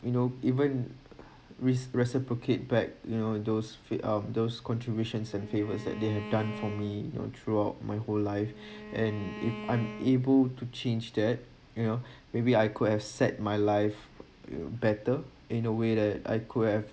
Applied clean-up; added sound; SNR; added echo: none; Bowed string instrument; 14 dB; none.